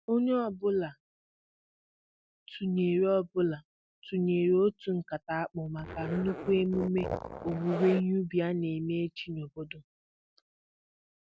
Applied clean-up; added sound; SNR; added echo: none; Zipper (clothing); 8 dB; none.